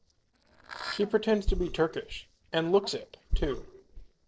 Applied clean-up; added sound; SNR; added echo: neural separator model SepFormer DNS4.